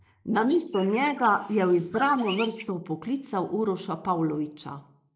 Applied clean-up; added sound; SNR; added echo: neural mask model Resemble Enhance denoiser.